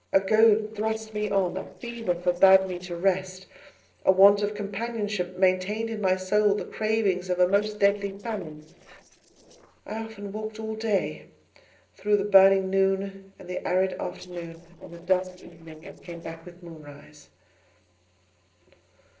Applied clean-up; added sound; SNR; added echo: neural separator model SepFormer DNS4.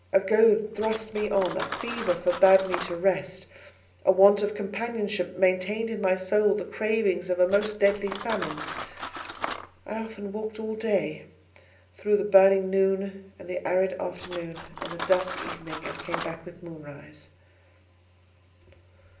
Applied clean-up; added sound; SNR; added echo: none; Cutlery, silverware; 13 dB; reverberation time 0.5 s.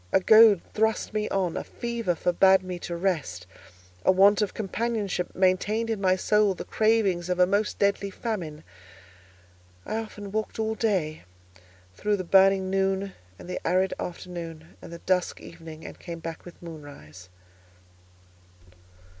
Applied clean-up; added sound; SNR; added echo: none; none; none; none.